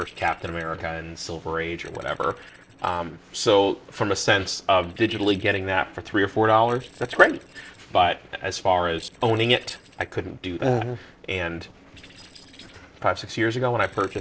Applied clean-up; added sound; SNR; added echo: neural separator model SepFormer DNS4.